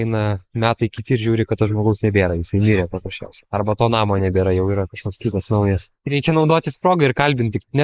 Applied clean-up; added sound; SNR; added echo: neural mask model Resemble Enhance denoiser.